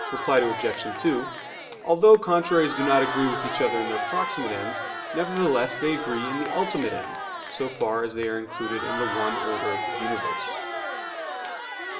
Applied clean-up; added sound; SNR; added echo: none; Crowd; 5 dB; reverberation time 0.8 s.